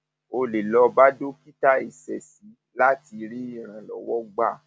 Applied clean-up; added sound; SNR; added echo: none; none; none; none.